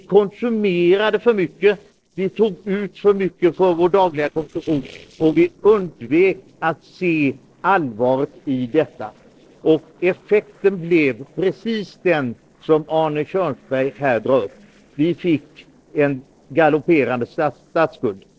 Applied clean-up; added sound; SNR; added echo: neural separator model SepFormer DNS4.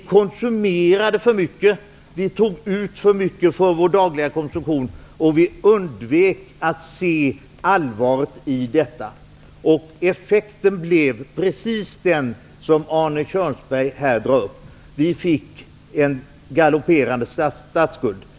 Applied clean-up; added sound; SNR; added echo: none; none; none; none.